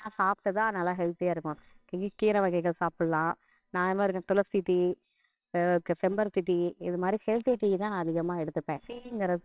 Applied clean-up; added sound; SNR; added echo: neural separator model SepFormer WHAMR!.